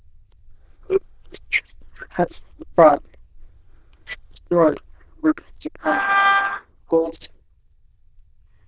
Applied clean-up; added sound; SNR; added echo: neural diffusion model UNIVERSE++.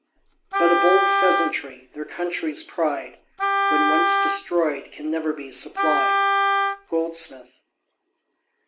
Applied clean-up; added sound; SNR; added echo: none; Wind instrument, woodwind instrument; -4 dB; none.